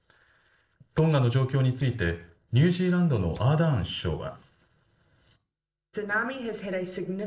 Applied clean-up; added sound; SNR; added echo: neural separator model SepFormer DNS4.